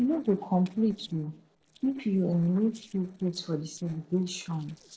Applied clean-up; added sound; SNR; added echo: neural separator model SepFormer DNS4.